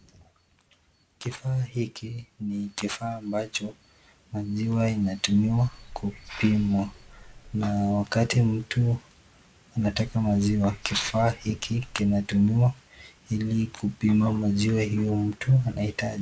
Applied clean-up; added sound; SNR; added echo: none; Hiss; 17 dB; none.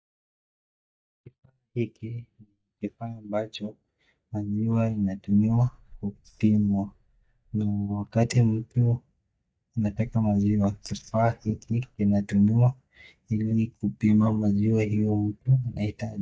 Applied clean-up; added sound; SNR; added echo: neural mask model DeepFilterNet 3.